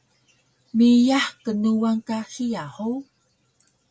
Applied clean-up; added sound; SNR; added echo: none; none; none; none.